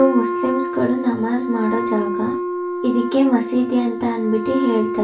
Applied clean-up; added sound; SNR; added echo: none; Wind instrument, woodwind instrument; 5 dB; reverberation time 0.3 s.